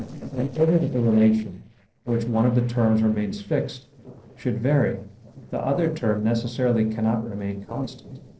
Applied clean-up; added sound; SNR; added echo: neural separator model SepFormer DNS4.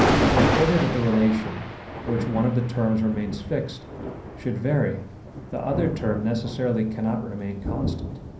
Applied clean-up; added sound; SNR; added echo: none; Thunder; 3 dB; reverberation time 0.6 s.